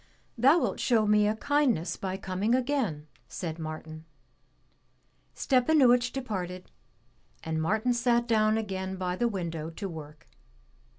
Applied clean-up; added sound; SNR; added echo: none; none; none; none.